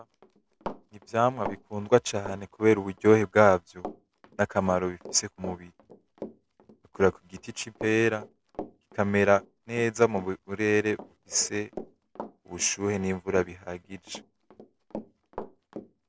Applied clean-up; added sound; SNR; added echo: none; Run; 17 dB; none.